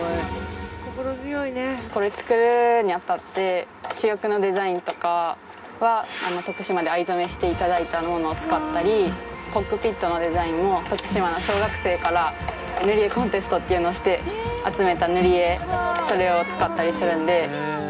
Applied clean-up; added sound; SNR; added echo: none; Walk, footsteps; 19 dB; reverberation time 0.3 s.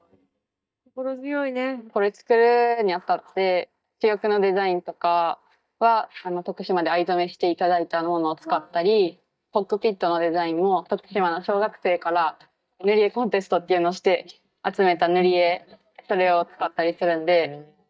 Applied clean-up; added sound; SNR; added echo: neural mask model DeepFilterNet 3.